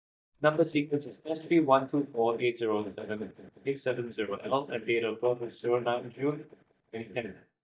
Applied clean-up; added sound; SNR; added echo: neural mask model DeepFilterNet 3.